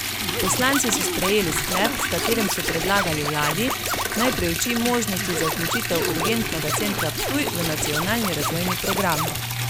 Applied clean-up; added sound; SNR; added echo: none; Liquid + Scratching (performance technique); 0 dB; none.